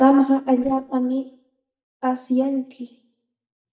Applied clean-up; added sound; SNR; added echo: neural mask model DeepFilterNet 3.